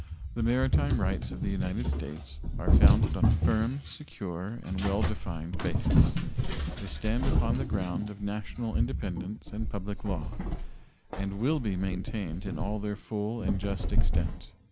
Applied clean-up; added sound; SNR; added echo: none; Cat; -5 dB; none.